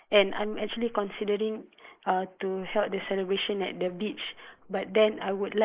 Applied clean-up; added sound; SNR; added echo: neural mask model Resemble Enhance denoiser.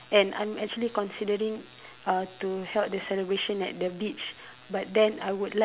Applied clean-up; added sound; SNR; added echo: none; none; none; none.